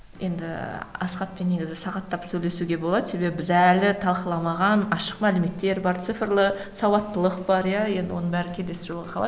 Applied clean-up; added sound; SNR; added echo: none; none; none; none.